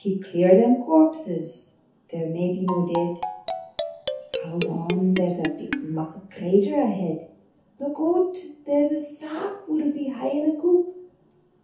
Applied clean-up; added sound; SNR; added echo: none; Marimba, xylophone; 8 dB; reverberation time 0.5 s.